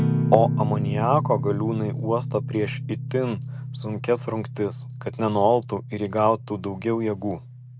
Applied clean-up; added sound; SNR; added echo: none; Guitar; 4 dB; none.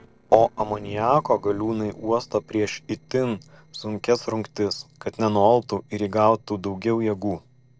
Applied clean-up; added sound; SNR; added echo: neural separator model SepFormer DNS4.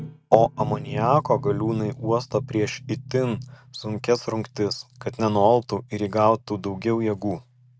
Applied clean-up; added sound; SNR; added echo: neural mask model RNNoise.